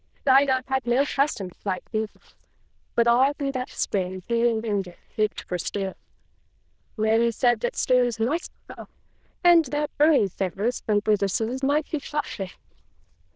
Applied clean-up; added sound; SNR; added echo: neural diffusion model UNIVERSE++.